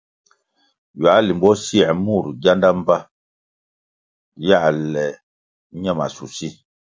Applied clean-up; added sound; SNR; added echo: none; none; none; none.